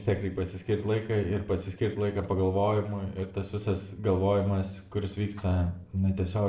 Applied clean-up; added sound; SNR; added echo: neural separator model SepFormer DNS4.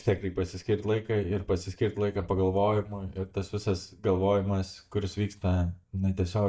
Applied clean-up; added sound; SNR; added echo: neural mask model DeepFilterNet 3.